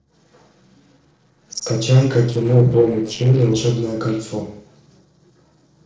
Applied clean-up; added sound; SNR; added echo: neural separator model SepFormer DNS4.